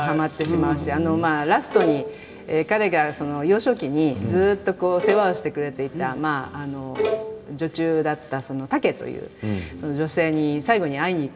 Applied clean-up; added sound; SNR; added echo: none; Bowed string instrument; 6 dB; reverberation time 2.3 s.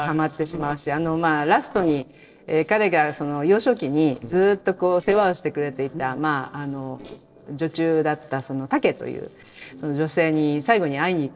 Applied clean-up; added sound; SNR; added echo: neural separator model SepFormer DNS4.